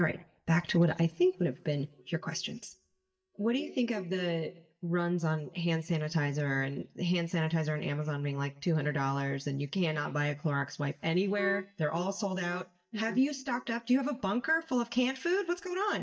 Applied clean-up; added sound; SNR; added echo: neural mask model DeepFilterNet 3.